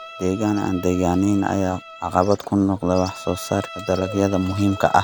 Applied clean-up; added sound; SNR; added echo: none; Bowed string instrument; 17 dB; none.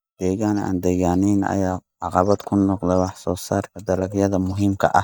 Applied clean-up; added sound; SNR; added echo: neural mask model DeepFilterNet 3.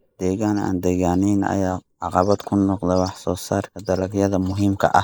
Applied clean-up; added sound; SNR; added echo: neural mask model Resemble Enhance denoiser.